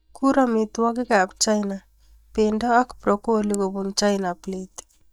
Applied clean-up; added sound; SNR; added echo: neural mask model DeepFilterNet 3.